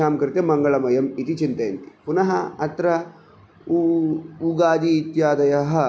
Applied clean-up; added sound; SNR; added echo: none; none; none; none.